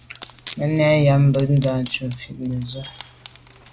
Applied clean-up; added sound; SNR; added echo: none; Wood; 15 dB; none.